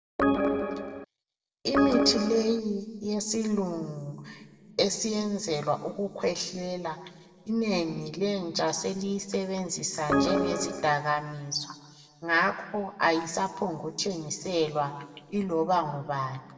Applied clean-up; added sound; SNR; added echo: none; Organ; -3 dB; reverberation time 1.5 s.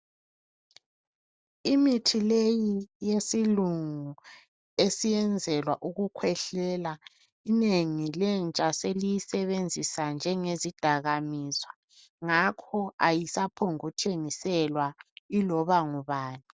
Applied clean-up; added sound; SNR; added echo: none; none; none; none.